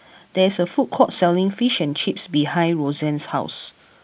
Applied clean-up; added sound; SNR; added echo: none; none; none; none.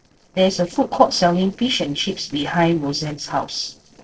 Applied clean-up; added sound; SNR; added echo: neural separator model SepFormer DNS4.